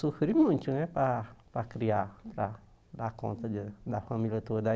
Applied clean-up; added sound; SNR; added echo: none; none; none; none.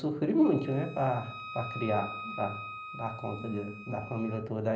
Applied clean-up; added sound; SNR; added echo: none; Wind instrument, woodwind instrument; 12 dB; reverberation time 0.5 s.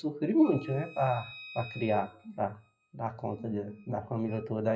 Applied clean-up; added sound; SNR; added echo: classical method WPE with log-MMSE.